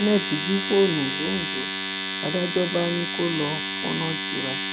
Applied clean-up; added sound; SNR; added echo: none; Domestic sounds, home sounds; 0 dB; none.